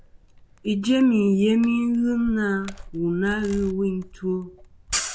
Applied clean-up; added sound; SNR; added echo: none; Camera; 14 dB; none.